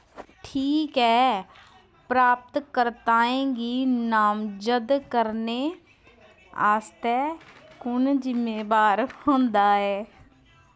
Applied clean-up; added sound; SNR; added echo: none; none; none; none.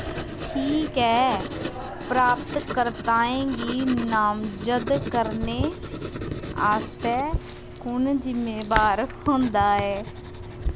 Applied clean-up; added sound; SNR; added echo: none; Writing; 7 dB; none.